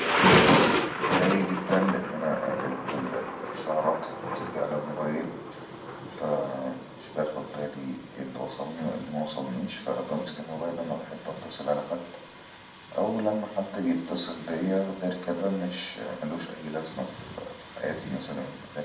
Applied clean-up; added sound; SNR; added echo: none; Thunder; 1 dB; reverberation time 0.7 s.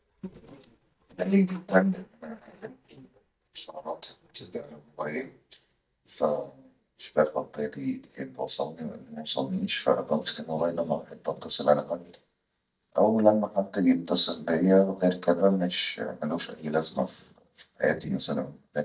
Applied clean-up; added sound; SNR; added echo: neural mask model DeepFilterNet 3.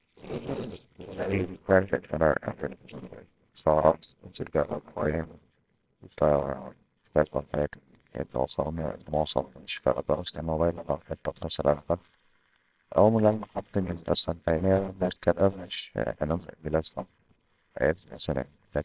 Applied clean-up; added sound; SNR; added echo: neural separator model SepFormer WHAMR!.